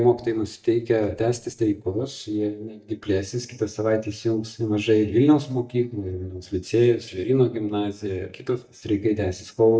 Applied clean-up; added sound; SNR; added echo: neural mask model DeepFilterNet 3.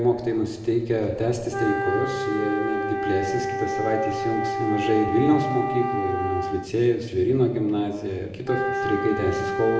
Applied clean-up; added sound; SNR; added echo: none; Wind instrument, woodwind instrument; 4 dB; reverberation time 1.1 s.